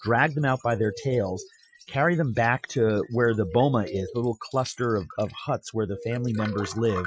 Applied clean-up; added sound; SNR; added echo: classical method Wiener filter.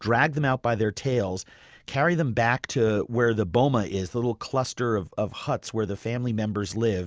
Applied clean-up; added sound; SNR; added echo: none; none; none; none.